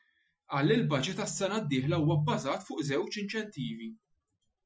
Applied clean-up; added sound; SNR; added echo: classical method Wiener filter.